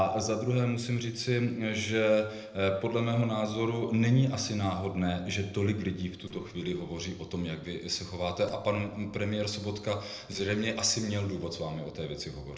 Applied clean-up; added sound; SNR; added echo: neural separator model SepFormer DNS4.